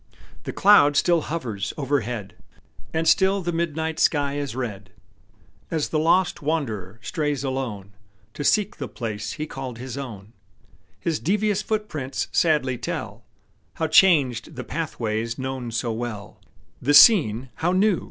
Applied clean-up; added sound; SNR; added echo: none; none; none; none.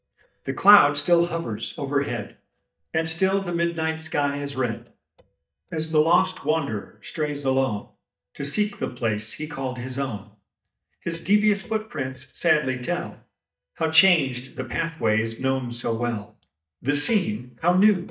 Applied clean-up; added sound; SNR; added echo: neural mask model DeepFilterNet 3.